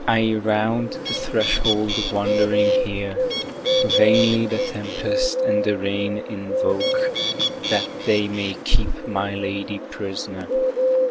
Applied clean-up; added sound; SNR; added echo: none; Bird + Bird; 0 dB; none.